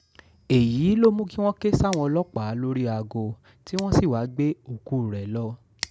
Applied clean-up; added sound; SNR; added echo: none; Scissors; 18 dB; none.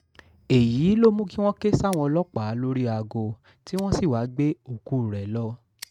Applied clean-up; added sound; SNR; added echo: neural mask model RNNoise.